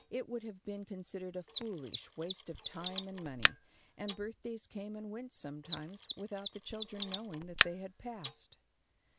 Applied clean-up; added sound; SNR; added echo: none; Mechanisms; -4 dB; none.